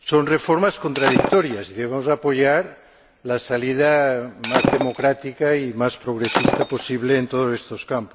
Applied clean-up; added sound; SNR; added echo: none; Shatter; 3 dB; none.